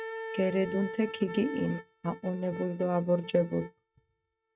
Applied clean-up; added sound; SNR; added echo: neural mask model RNNoise.